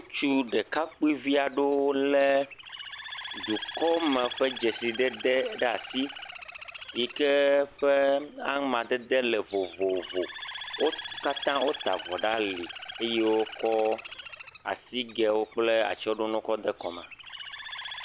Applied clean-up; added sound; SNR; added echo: none; Bird; 13 dB; none.